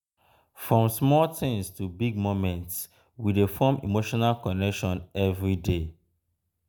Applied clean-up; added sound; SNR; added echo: none; none; none; none.